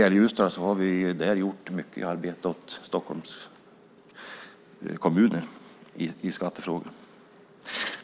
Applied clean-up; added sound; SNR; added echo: none; none; none; none.